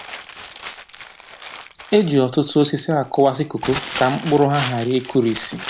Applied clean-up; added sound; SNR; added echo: none; Crumpling, crinkling; 12 dB; none.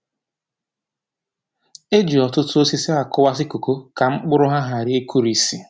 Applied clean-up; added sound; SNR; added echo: none; none; none; none.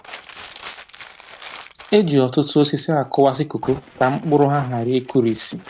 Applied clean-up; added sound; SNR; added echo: neural mask model RNNoise.